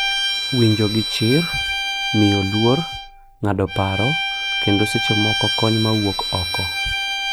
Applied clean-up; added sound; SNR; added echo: none; Bowed string instrument; 2 dB; none.